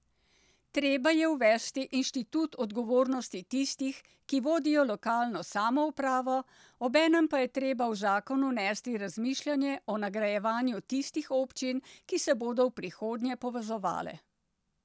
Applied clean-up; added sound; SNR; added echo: none; none; none; none.